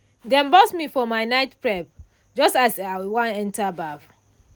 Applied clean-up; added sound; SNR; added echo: none; none; none; none.